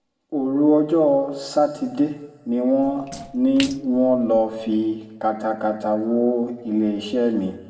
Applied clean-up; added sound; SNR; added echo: none; Splash, splatter; 19 dB; reverberation time 1.2 s.